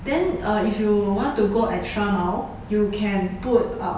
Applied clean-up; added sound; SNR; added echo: none; none; none; none.